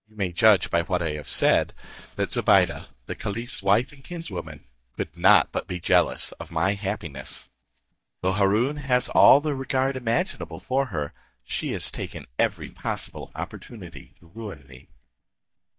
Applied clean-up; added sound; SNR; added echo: neural mask model DeepFilterNet 3.